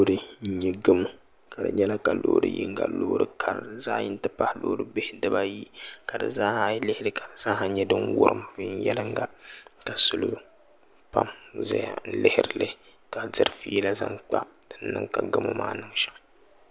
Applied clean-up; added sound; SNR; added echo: none; none; none; none.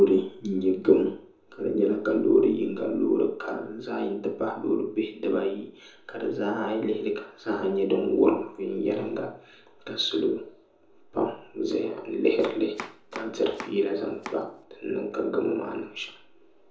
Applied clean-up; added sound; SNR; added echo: none; Domestic sounds, home sounds; 15 dB; reverberation time 0.5 s.